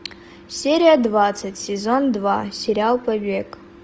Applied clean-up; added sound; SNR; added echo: none; none; none; none.